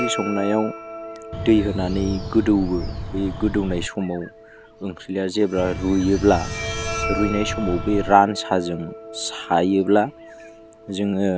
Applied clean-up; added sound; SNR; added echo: none; Bowed string instrument + Bird; 8 dB; none.